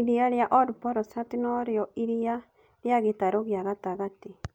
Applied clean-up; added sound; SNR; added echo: none; none; none; none.